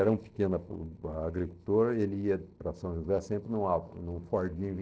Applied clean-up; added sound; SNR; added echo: neural separator model SepFormer DNS4.